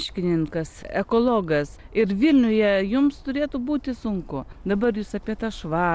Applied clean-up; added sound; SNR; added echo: none; none; none; none.